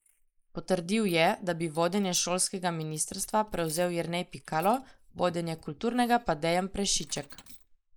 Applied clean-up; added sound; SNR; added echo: neural mask model Resemble Enhance denoiser.